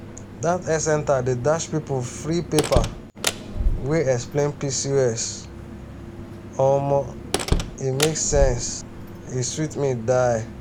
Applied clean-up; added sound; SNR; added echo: none; Slam; 5 dB; none.